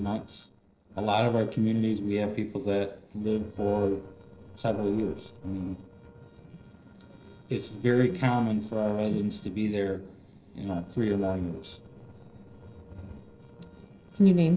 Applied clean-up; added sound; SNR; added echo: neural separator model SepFormer DNS4.